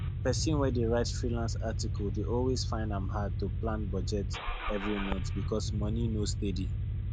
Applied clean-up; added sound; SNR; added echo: none; Engine starting / Car; -2 dB; none.